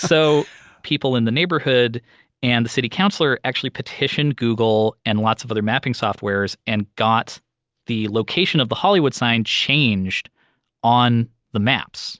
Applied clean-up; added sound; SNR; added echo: none; none; none; none.